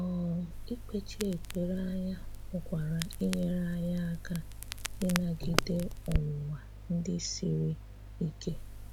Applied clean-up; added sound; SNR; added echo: none; Crackle; 5 dB; none.